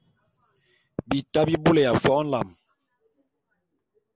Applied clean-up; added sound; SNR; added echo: none; none; none; none.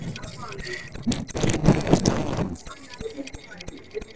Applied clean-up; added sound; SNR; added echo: neural separator model SepFormer DNS4.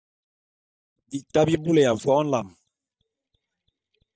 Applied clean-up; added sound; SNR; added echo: neural mask model DeepFilterNet 3.